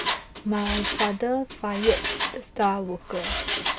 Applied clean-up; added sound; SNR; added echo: none; Mechanisms; 3 dB; none.